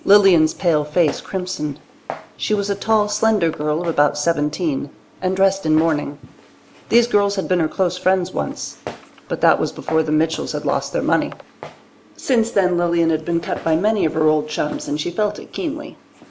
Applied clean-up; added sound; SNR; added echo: none; Walk, footsteps; 20 dB; none.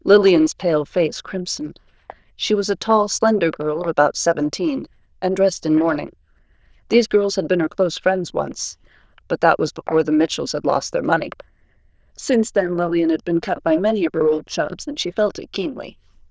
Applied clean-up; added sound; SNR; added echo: neural diffusion model UNIVERSE++.